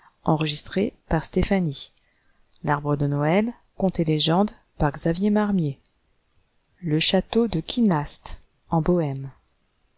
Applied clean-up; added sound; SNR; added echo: none; none; none; none.